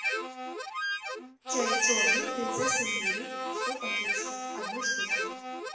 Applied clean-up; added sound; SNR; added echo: none; Harmonica; -4 dB; reverberation time 1.1 s.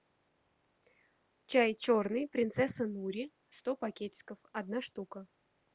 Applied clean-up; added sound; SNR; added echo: none; none; none; none.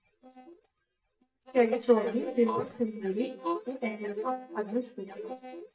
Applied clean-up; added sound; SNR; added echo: neural mask model DeepFilterNet 3.